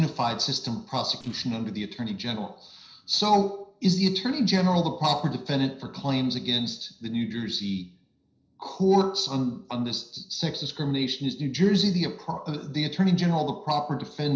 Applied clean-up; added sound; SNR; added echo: neural separator model SepFormer DNS4.